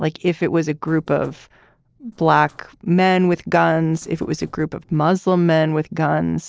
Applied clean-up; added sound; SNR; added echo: neural separator model SepFormer DNS4.